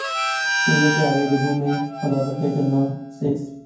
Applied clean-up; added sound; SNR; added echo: none; Harmonica; 4 dB; reverberation time 0.9 s.